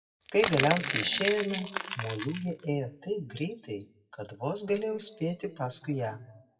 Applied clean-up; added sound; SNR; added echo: classical method WPE with log-MMSE.